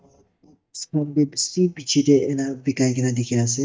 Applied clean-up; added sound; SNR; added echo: neural mask model DeepFilterNet 3.